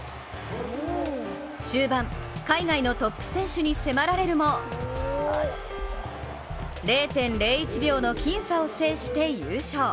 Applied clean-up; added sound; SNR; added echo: none; Drum kit; 9 dB; none.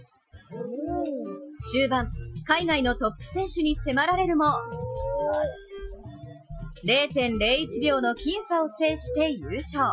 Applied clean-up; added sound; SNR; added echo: classical method Wiener filter.